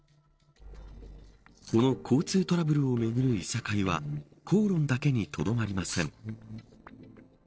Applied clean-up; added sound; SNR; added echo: neural separator model SepFormer DNS4.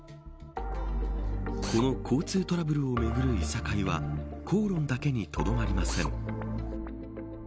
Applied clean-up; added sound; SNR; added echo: none; Drill; 13 dB; none.